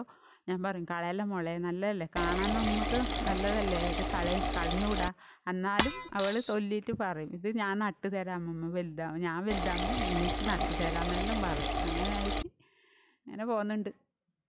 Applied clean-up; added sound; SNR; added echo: none; Shatter + Liquid; -3 dB; none.